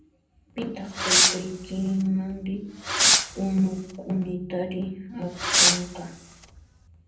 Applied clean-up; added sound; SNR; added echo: none; Fireworks; -5 dB; reverberation time 0.6 s.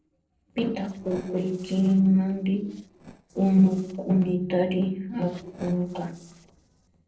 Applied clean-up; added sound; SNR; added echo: neural separator model SepFormer DNS4.